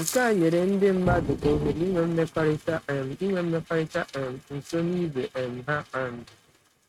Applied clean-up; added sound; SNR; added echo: neural mask model RNNoise.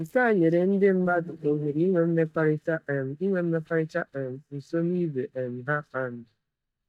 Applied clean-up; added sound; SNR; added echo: neural mask model DeepFilterNet 3.